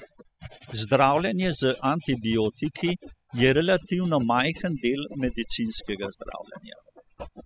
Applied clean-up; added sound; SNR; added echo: classical method spectral subtraction.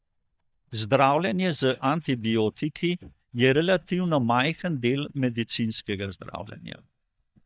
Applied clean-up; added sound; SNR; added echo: neural mask model DeepFilterNet 3.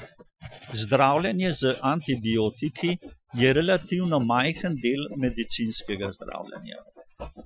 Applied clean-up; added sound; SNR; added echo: classical method Wiener filter.